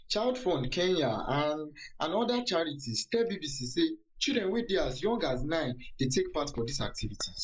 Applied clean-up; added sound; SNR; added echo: neural mask model Resemble Enhance denoiser.